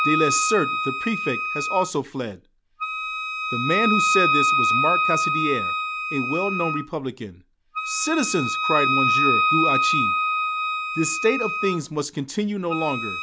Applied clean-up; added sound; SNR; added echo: none; Wind instrument, woodwind instrument; -2 dB; none.